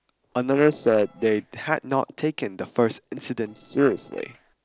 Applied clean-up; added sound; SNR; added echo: neural separator model SepFormer DNS4.